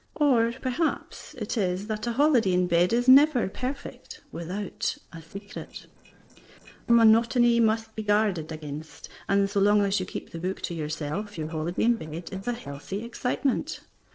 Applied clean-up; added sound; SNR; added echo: neural separator model SepFormer DNS4.